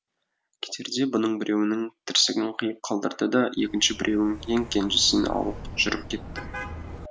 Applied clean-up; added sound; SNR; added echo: none; Car passing by; 12 dB; none.